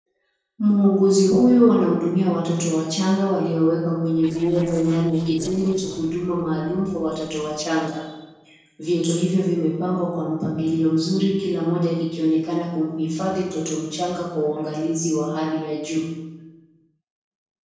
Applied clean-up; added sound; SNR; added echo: neural separator model SepFormer DNS4.